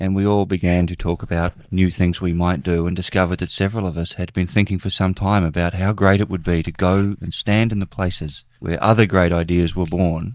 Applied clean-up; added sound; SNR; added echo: neural mask model DeepFilterNet 3.